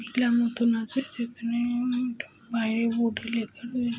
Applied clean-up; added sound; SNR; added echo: none; none; none; none.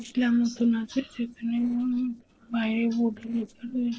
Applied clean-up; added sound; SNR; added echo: neural separator model SepFormer DNS4.